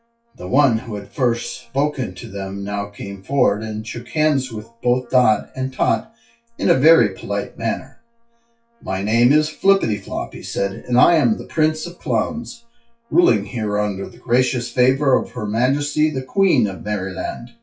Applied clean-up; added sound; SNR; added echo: classical method WPE with log-MMSE.